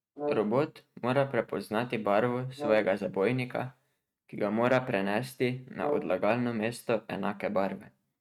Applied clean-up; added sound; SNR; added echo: neural mask model RNNoise.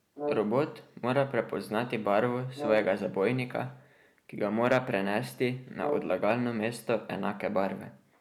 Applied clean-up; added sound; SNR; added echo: none; Brass instrument; 9 dB; none.